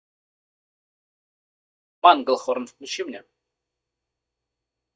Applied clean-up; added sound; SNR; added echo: neural mask model DeepFilterNet 3.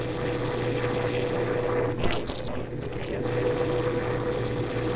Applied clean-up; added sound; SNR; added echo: neural separator model SepFormer DNS4.